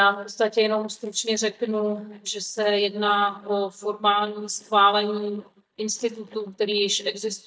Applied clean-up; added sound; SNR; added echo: neural mask model DeepFilterNet 3.